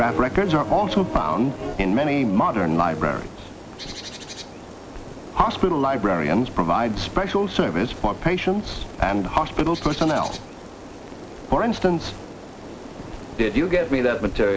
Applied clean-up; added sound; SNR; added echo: none; Bird; 15 dB; none.